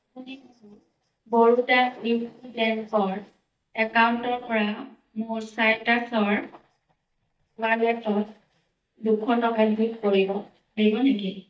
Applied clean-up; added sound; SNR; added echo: neural mask model DeepFilterNet 3.